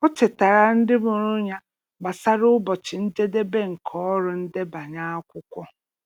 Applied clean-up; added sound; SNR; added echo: none; none; none; none.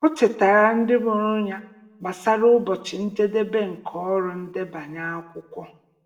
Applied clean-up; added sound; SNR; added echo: none; none; none; reverberation time 0.6 s.